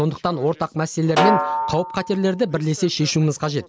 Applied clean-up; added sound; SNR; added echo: none; Snare drum; 3 dB; none.